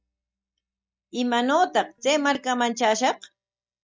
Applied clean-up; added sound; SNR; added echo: neural mask model DeepFilterNet 3.